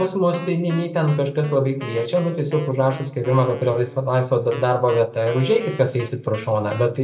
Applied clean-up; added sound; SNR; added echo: none; Wind instrument, woodwind instrument; 18 dB; reverberation time 1.3 s.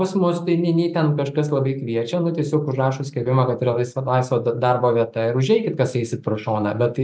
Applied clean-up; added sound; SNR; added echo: none; none; none; none.